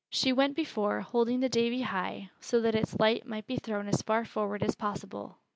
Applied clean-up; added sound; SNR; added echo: none; none; none; none.